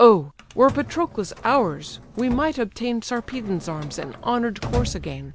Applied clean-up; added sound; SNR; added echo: none; Drawer open or close; 13 dB; none.